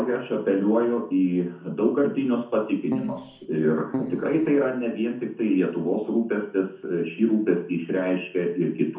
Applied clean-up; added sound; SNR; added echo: none; Keyboard (musical); 7 dB; reverberation time 0.7 s.